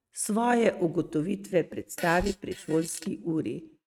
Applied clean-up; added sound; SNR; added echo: neural mask model RNNoise.